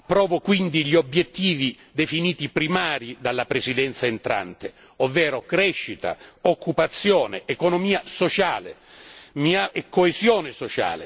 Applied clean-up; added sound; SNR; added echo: none; none; none; none.